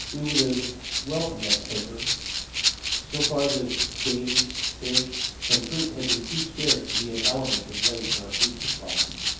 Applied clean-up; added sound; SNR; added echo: none; Rattle (instrument); -4 dB; reverberation time 0.9 s.